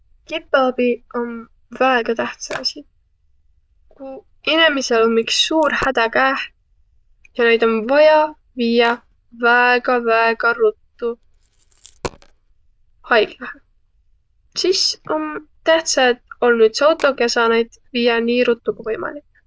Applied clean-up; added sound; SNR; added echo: neural diffusion model UNIVERSE++.